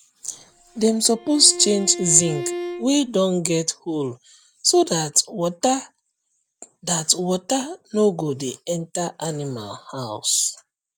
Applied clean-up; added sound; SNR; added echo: none; Bowed string instrument; 10 dB; none.